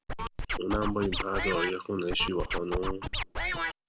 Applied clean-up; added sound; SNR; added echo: none; Scratching (performance technique); 0 dB; none.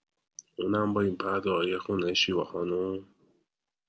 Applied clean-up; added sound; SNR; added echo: none; none; none; none.